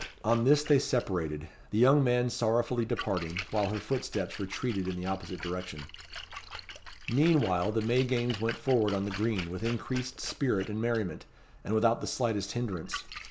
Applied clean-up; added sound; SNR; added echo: none; Splash, splatter; 14 dB; none.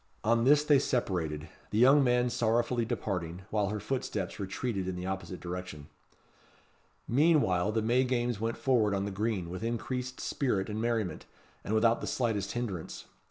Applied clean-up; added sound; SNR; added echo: none; none; none; none.